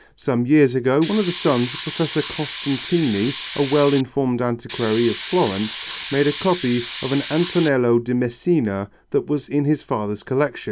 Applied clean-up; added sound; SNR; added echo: none; Hiss; 2 dB; none.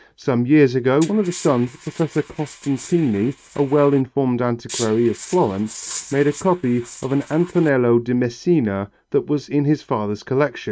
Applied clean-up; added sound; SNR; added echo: neural mask model RNNoise.